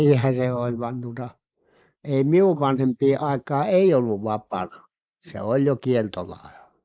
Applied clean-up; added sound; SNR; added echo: neural mask model Resemble Enhance denoiser.